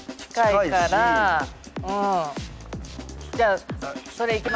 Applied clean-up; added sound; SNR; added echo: none; none; none; none.